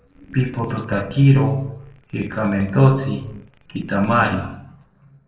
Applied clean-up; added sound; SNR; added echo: neural separator model SepFormer DNS4.